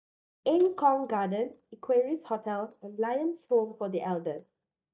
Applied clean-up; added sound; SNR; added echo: neural mask model DeepFilterNet 3.